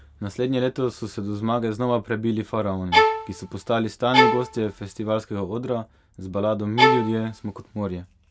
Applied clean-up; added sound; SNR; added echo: none; Bowed string instrument; -3 dB; none.